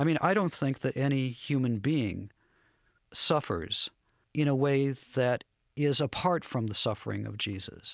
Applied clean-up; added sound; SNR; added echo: none; none; none; none.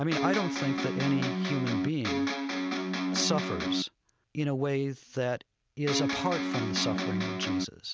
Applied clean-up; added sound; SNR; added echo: none; Electric guitar; -2 dB; none.